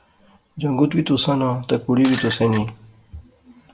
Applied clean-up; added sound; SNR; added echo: none; Shatter; 11 dB; reverberation time 0.3 s.